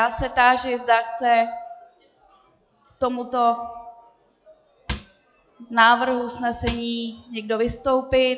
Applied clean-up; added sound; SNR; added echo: classical method log-MMSE.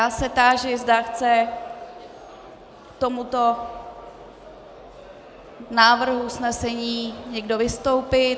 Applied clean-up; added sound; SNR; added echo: none; none; none; none.